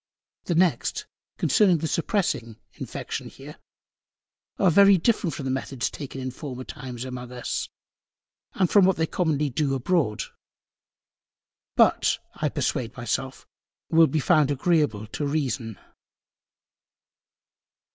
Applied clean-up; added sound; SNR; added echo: none; none; none; none.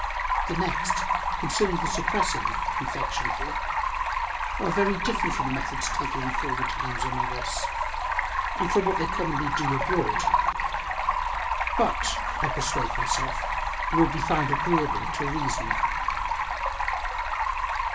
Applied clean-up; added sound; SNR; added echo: none; Stream; -5 dB; reverberation time 2.4 s.